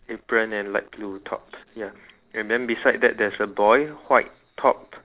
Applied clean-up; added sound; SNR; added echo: neural separator model SepFormer DNS4.